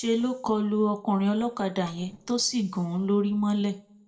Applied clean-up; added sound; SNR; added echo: neural separator model SepFormer DNS4.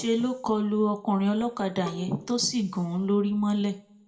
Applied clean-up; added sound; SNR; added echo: none; Bowed string instrument; 19 dB; reverberation time 0.4 s.